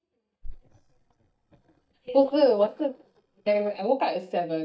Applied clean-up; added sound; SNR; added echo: neural mask model DeepFilterNet 3.